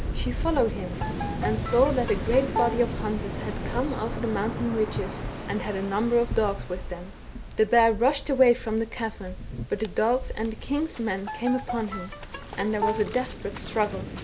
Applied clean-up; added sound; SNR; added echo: none; Waves, surf + Bowed string instrument; 5 dB; none.